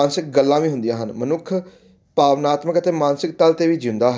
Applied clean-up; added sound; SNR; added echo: none; none; none; none.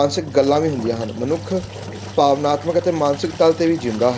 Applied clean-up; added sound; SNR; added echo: none; Engine; 14 dB; none.